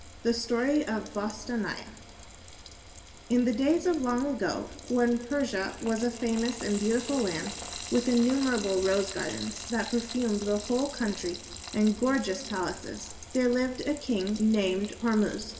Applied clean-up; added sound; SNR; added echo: none; Frying (food); 13 dB; reverberation time 1.5 s.